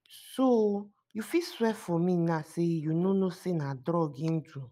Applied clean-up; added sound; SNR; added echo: none; none; none; none.